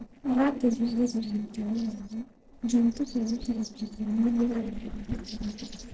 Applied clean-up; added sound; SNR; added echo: neural separator model SepFormer DNS4.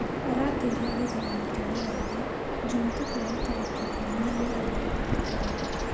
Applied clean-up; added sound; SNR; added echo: none; Bird vocalization, bird call, bird song; -3 dB; reverberation time 0.8 s.